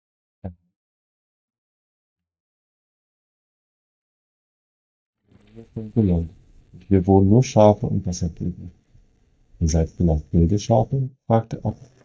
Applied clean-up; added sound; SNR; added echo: neural mask model DeepFilterNet 3.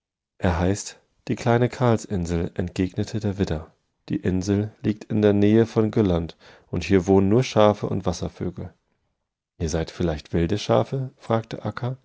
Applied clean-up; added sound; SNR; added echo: none; none; none; none.